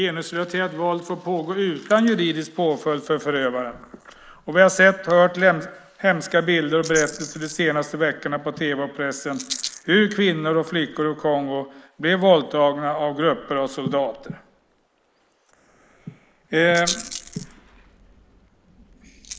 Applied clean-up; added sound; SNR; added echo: neural mask model Resemble Enhance denoiser.